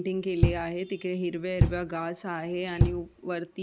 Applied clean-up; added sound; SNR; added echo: none; Knock; -2 dB; none.